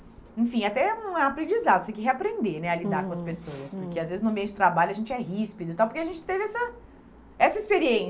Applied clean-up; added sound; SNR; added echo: none; none; none; none.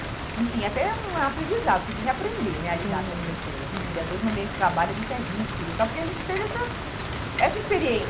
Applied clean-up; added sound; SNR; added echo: none; Rain; 4 dB; none.